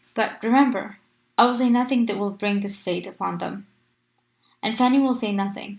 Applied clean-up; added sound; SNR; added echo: none; none; none; none.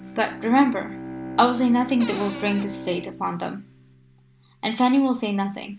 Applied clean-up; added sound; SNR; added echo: none; Bowed string instrument + Cupboard open or close; 13 dB; none.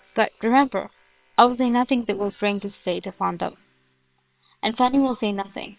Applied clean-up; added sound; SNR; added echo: neural separator model SepFormer WHAM!.